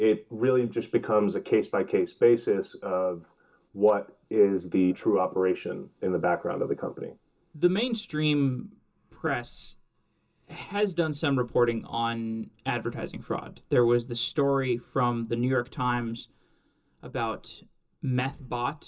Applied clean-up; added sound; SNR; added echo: none; none; none; reverberation time 0.2 s.